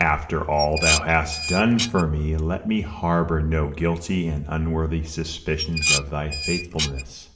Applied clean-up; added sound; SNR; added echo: none; Dishes, pots, and pans; 5 dB; reverberation time 0.8 s.